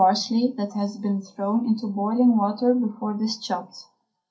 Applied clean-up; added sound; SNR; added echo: none; none; none; reverberation time 0.3 s.